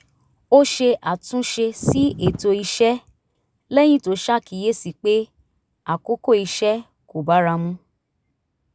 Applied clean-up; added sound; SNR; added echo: none; Wind; 3 dB; none.